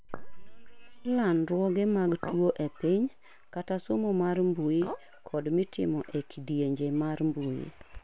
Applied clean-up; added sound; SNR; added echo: neural separator model SepFormer WHAM!.